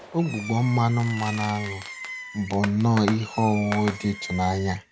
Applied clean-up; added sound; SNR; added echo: none; Fireworks; 12 dB; none.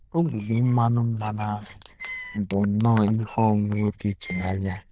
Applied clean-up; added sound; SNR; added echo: neural diffusion model UNIVERSE++.